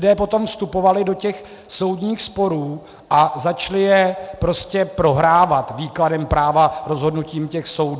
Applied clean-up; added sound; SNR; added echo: none; none; none; none.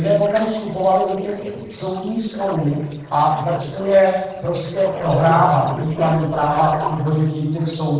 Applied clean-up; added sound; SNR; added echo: neural separator model SepFormer DNS4.